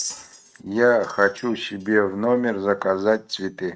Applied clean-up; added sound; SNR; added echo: neural mask model RNNoise.